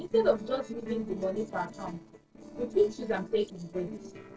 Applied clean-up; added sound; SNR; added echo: neural separator model SepFormer DNS4.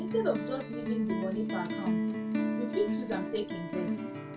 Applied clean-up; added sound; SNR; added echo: none; Guitar; -2 dB; reverberation time 0.1 s.